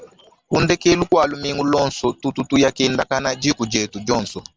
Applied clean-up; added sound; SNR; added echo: none; none; none; none.